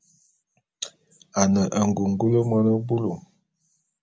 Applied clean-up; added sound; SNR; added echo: none; none; none; none.